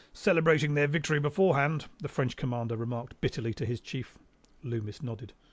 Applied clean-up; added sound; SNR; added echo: none; none; none; none.